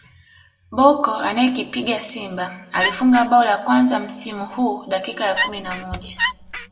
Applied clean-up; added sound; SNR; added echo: none; Wood; 4 dB; reverberation time 1.1 s.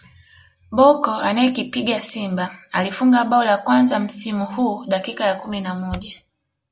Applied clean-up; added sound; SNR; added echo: none; none; none; none.